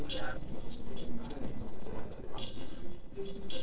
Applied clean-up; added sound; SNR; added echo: neural separator model SepFormer DNS4.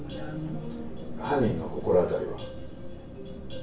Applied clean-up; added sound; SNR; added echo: none; Vehicle; 14 dB; reverberation time 0.3 s.